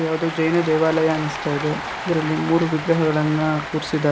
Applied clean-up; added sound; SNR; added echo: none; Cheering; 9 dB; none.